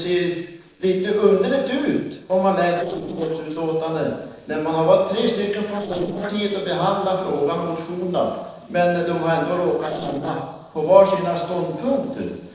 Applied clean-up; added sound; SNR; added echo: neural separator model SepFormer DNS4.